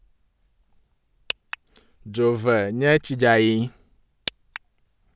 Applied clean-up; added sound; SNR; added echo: none; none; none; none.